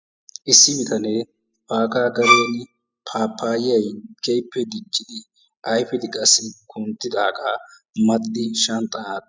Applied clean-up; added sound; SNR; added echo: classical method spectral subtraction.